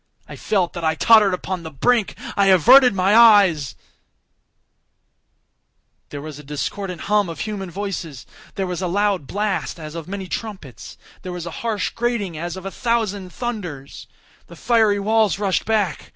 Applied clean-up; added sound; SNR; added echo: none; none; none; none.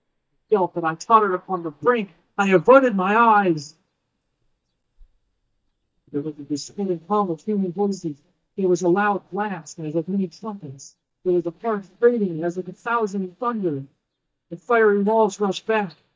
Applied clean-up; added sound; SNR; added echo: neural mask model DeepFilterNet 3.